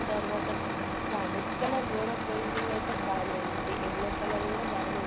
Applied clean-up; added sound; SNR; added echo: none; Truck; -4 dB; none.